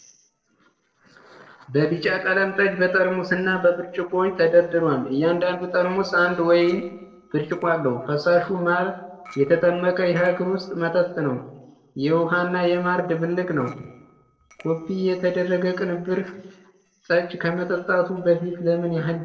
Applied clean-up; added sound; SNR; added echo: neural separator model SepFormer DNS4.